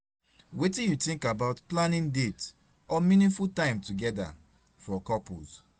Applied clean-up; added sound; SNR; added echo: none; none; none; none.